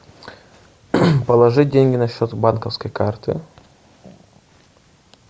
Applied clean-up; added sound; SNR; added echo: none; none; none; none.